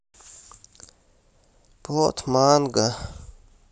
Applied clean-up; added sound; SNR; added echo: none; none; none; none.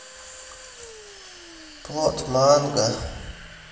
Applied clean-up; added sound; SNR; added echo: none; Domestic sounds, home sounds; 18 dB; reverberation time 1.1 s.